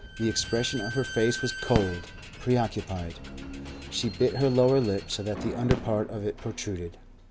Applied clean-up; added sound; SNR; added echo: none; Fireworks + Squeak / Slam; 9 dB; none.